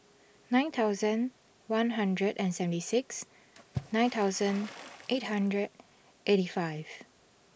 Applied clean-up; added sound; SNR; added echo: none; Water / Splash, splatter; 19 dB; none.